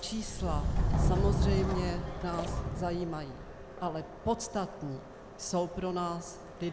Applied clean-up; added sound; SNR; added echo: none; Subway, metro, underground; -2 dB; none.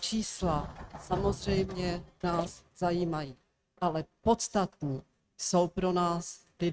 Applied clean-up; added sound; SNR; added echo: neural mask model RNNoise.